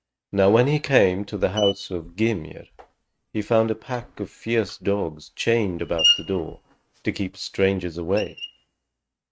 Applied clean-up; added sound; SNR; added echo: neural mask model RNNoise.